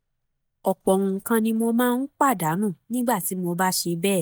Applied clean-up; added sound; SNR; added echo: neural mask model DeepFilterNet 3.